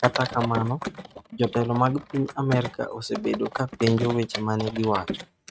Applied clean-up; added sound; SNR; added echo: neural mask model RNNoise.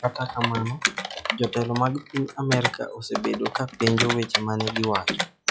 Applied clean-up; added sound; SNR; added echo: classical method log-MMSE.